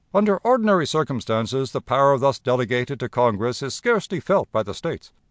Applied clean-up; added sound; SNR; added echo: none; none; none; none.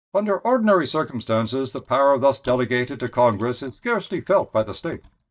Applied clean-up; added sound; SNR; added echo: neural mask model DeepFilterNet 3.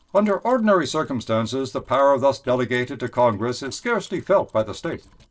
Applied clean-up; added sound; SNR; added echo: neural separator model SepFormer DNS4.